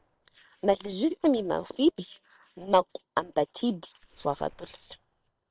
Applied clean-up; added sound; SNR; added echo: neural separator model SepFormer WHAM!.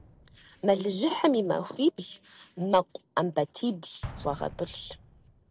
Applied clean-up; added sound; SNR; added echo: none; Explosion; 19 dB; none.